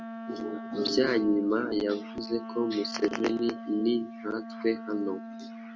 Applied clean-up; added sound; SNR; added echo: none; Wind instrument, woodwind instrument; 11 dB; none.